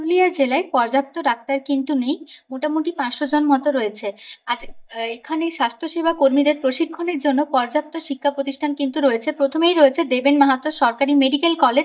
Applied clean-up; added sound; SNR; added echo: neural mask model DeepFilterNet 3.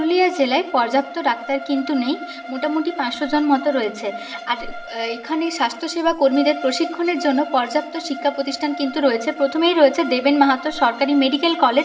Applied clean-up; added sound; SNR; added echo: none; Bowed string instrument; 13 dB; reverberation time 1.4 s.